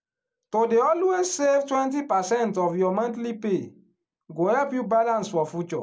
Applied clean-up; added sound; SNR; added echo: none; none; none; none.